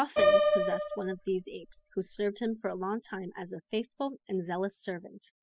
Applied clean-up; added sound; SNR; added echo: classical method spectral subtraction.